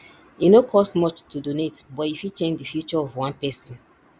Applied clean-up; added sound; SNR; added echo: none; none; none; none.